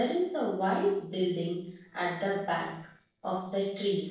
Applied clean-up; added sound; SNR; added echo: neural separator model SepFormer DNS4.